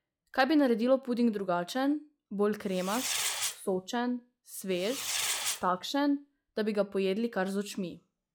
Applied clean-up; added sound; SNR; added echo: classical method log-MMSE.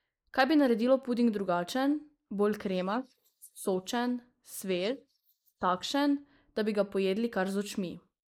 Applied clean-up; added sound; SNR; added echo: neural mask model Resemble Enhance denoiser.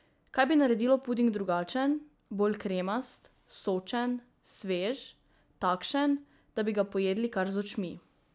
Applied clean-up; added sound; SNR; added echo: none; none; none; none.